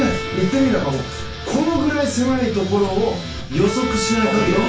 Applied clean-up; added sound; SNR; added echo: none; Bowed string instrument; 10 dB; reverberation time 0.2 s.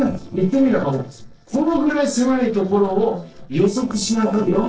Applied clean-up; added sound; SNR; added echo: neural separator model SepFormer DNS4.